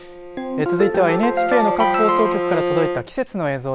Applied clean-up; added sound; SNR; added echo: none; Bowed string instrument + Ringtone; 0 dB; none.